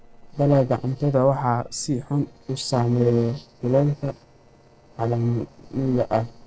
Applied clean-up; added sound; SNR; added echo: neural separator model SepFormer DNS4.